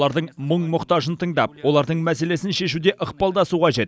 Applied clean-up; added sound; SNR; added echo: none; none; none; none.